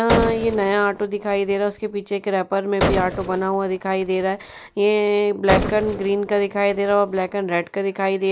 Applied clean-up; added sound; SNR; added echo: none; Gunshot, gunfire; 7 dB; none.